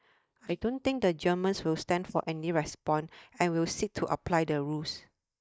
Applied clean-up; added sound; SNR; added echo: neural mask model DeepFilterNet 3.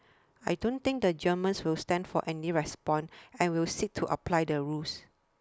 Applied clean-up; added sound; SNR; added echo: none; none; none; none.